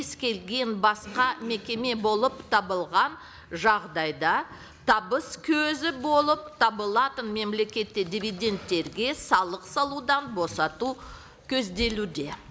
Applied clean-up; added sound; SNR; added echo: none; none; none; none.